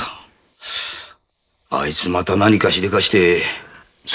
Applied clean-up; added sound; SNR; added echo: neural mask model Resemble Enhance denoiser.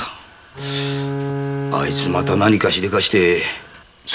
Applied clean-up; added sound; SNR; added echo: none; Bowed string instrument; 4 dB; none.